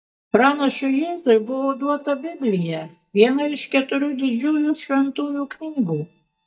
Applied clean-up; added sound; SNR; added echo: neural mask model DeepFilterNet 3.